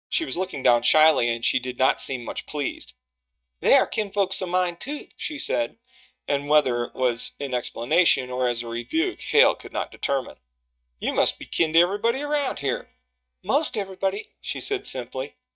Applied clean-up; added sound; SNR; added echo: neural mask model DeepFilterNet 3.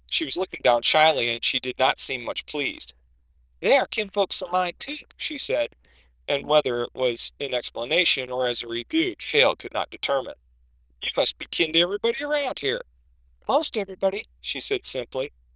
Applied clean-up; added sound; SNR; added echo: neural diffusion model UNIVERSE++.